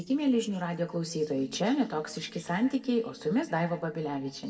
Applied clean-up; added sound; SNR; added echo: neural separator model SepFormer DNS4.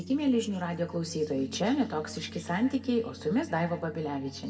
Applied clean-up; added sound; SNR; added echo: none; Piano; 16 dB; reverberation time 0.9 s.